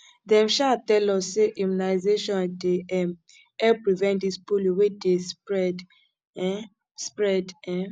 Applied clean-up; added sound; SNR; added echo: none; none; none; none.